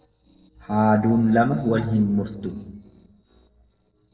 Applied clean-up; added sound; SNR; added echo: neural separator model SepFormer DNS4.